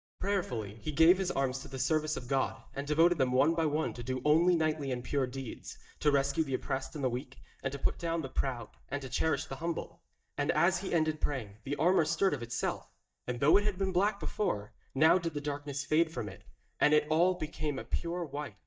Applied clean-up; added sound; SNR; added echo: neural mask model DeepFilterNet 3.